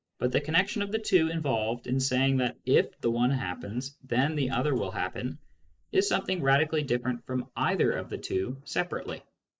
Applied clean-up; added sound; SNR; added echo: neural mask model Resemble Enhance denoiser.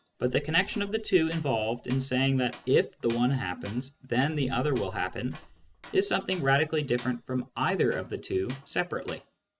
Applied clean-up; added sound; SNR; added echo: none; Boom + Tools; 19 dB; none.